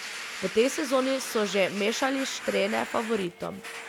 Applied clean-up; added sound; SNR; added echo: none; Domestic sounds, home sounds; 10 dB; none.